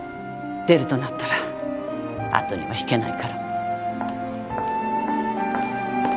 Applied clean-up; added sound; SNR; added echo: none; none; none; none.